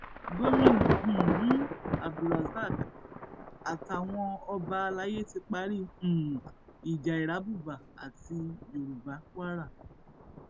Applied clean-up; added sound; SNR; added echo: none; Thunder / Traffic noise, roadway noise / Rain / Insect; 1 dB; none.